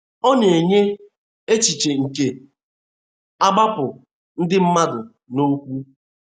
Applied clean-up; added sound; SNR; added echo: none; none; none; none.